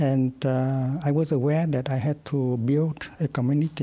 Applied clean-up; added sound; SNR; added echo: none; none; none; none.